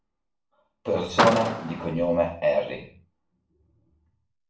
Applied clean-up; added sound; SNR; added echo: none; Car; 0 dB; reverberation time 0.4 s.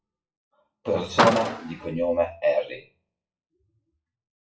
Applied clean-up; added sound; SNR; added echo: classical method WPE with log-MMSE.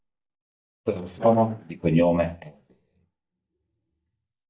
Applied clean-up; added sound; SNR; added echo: neural mask model DeepFilterNet 3.